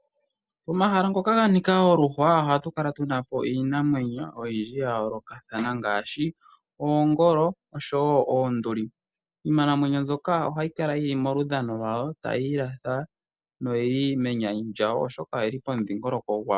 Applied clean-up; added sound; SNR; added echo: none; none; none; none.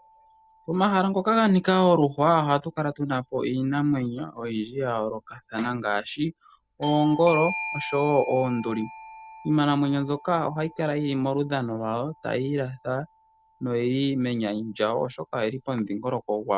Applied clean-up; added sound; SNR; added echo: none; Bell / Doorbell; 17 dB; none.